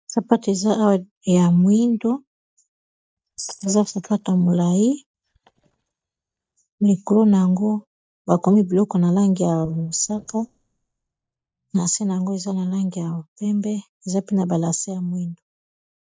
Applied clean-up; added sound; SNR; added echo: neural mask model DeepFilterNet 3.